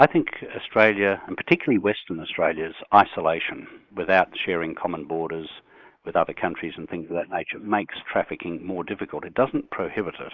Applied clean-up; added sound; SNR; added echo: neural mask model Resemble Enhance denoiser.